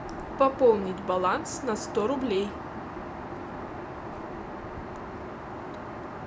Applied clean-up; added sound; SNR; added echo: none; Aircraft; 7 dB; none.